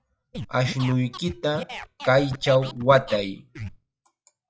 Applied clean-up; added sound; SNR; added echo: classical method log-MMSE.